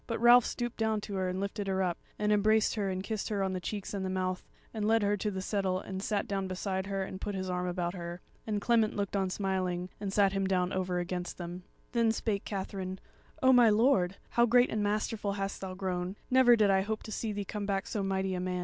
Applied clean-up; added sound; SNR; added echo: none; none; none; none.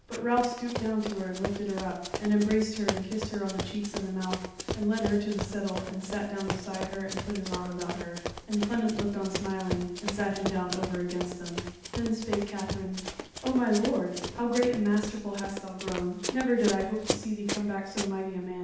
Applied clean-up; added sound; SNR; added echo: none; Run; 7 dB; reverberation time 0.8 s.